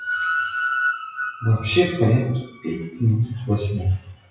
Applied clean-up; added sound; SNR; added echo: classical method WPE with log-MMSE.